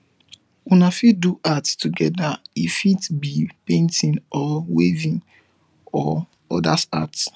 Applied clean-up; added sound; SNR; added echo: none; none; none; none.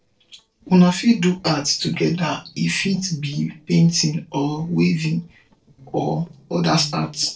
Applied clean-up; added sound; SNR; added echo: neural separator model SepFormer DNS4.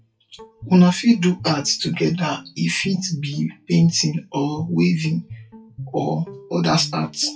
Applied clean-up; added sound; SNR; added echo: classical method WPE with log-MMSE.